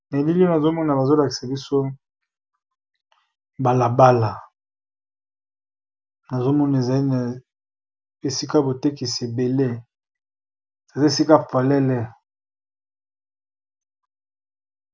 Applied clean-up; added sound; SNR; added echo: none; none; none; none.